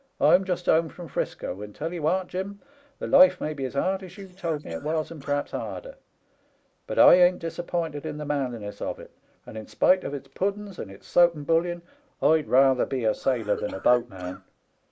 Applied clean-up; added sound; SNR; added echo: neural mask model Resemble Enhance denoiser.